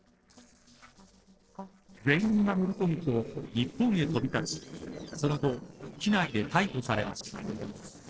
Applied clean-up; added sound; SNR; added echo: neural separator model SepFormer DNS4.